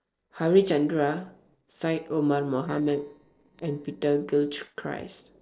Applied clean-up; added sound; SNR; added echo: neural separator model SepFormer DNS4.